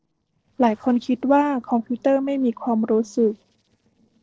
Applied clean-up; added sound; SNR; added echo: neural separator model SepFormer DNS4.